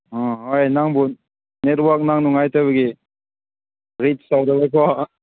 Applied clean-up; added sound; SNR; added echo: none; none; none; none.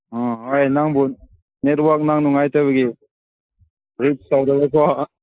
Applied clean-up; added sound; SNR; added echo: neural mask model Resemble Enhance denoiser.